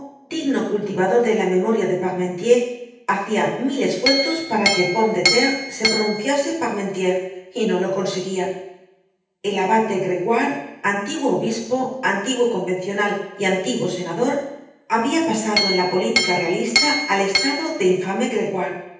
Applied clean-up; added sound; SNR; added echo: none; Chink, clink; 1 dB; reverberation time 0.9 s.